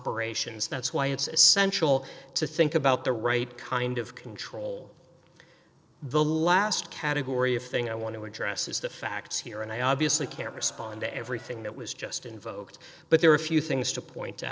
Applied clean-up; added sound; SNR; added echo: neural separator model SepFormer DNS4.